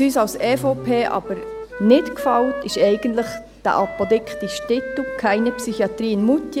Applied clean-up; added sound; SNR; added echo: none; Wind instrument, woodwind instrument; 12 dB; none.